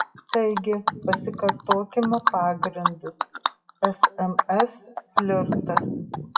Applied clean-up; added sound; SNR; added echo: classical method WPE with log-MMSE.